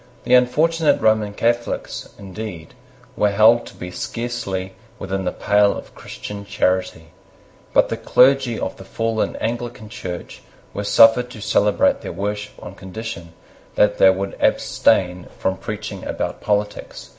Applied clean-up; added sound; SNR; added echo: none; none; none; none.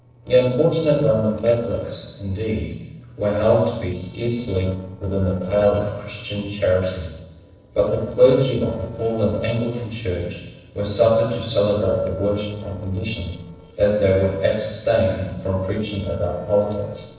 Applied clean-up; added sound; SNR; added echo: neural separator model SepFormer DNS4.